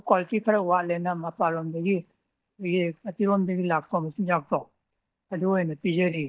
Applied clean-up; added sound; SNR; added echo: neural mask model DeepFilterNet 3.